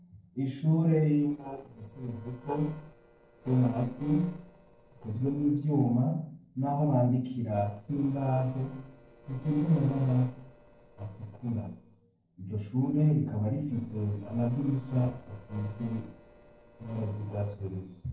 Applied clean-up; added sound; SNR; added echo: neural separator model SepFormer DNS4.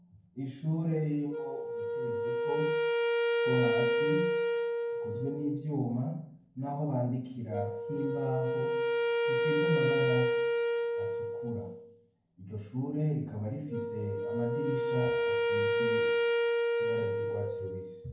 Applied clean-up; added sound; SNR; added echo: none; Wind instrument, woodwind instrument; -4 dB; reverberation time 0.9 s.